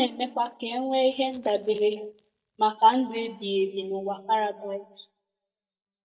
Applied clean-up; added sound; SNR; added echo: neural mask model DeepFilterNet 3.